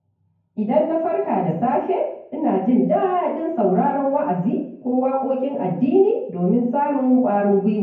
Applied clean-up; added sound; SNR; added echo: none; none; none; reverberation time 0.9 s.